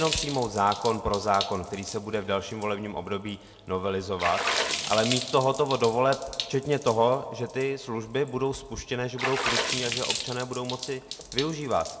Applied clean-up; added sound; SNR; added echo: none; Water / Splash, splatter; 7 dB; reverberation time 2.2 s.